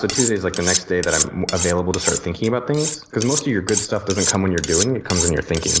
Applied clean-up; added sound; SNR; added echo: none; Cutlery, silverware; 3 dB; none.